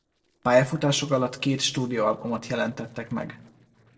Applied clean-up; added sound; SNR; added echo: neural separator model SepFormer DNS4.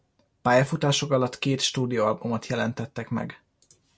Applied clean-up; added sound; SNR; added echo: none; none; none; none.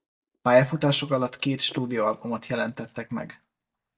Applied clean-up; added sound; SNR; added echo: neural mask model DeepFilterNet 3.